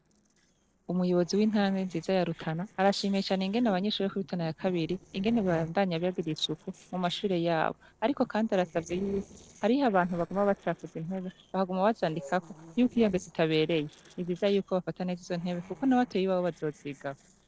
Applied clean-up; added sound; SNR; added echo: neural separator model SepFormer DNS4.